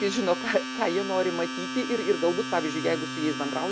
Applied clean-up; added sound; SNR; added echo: none; Domestic sounds, home sounds; 6 dB; none.